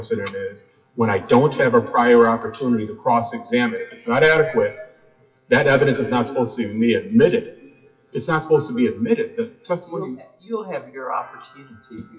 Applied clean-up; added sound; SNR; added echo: classical method WPE with log-MMSE.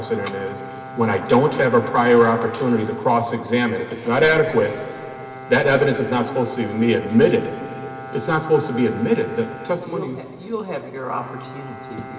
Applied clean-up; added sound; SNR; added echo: none; Bowed string instrument; 16 dB; reverberation time 2.3 s.